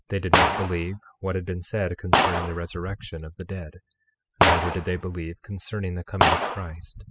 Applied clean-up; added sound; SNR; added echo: classical method spectral subtraction.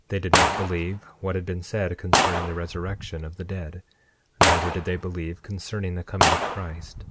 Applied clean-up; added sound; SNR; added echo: none; Gunshot, gunfire; -3 dB; none.